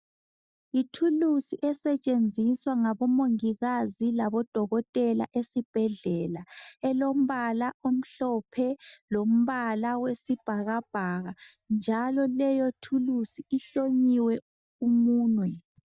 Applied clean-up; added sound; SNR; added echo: neural mask model DeepFilterNet 3.